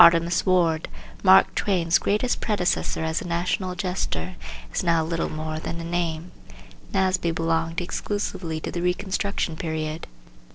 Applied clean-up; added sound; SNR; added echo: neural separator model SepFormer DNS4.